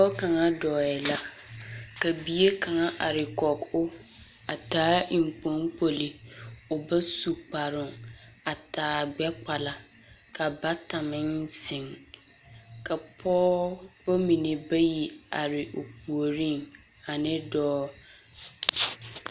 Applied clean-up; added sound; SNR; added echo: none; none; none; none.